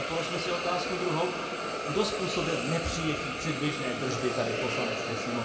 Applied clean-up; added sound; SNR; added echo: none; Hiss; 1 dB; reverberation time 1.8 s.